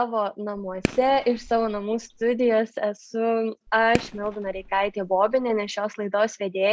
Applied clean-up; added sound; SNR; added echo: none; Fireworks; 12 dB; none.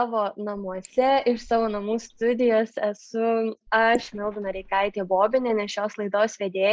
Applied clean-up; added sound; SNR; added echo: neural mask model Resemble Enhance denoiser.